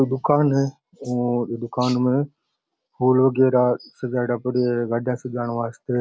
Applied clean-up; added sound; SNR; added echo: none; none; none; none.